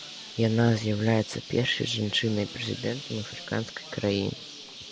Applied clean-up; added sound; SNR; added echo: none; Bird; 14 dB; none.